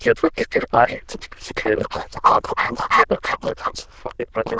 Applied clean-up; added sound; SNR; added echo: neural diffusion model UNIVERSE++.